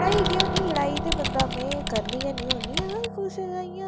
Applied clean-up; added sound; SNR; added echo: none; Typing + Piano; -1 dB; none.